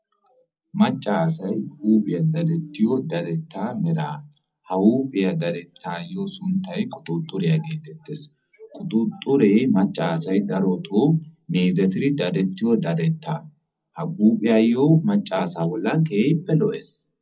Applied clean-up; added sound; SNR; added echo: none; none; none; reverberation time 0.4 s.